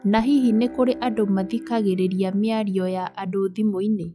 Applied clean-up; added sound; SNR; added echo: classical method log-MMSE.